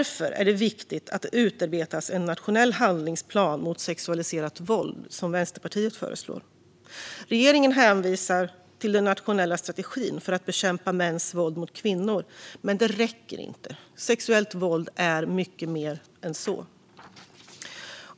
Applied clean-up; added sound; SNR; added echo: none; none; none; none.